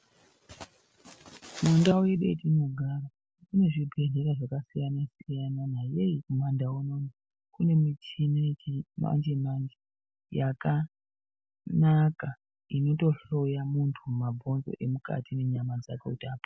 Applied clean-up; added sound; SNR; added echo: none; none; none; none.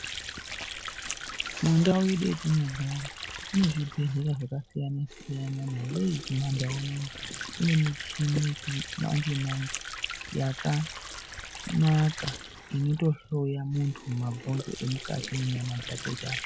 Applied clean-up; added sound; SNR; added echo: none; Sink (filling or washing) / Water; 10 dB; none.